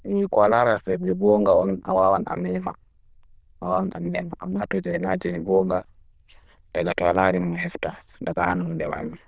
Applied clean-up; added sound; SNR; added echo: neural diffusion model UNIVERSE++.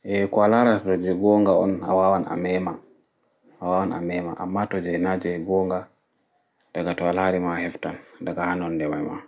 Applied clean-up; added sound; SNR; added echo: none; none; none; none.